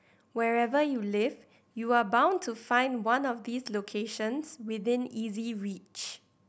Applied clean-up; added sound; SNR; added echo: none; none; none; none.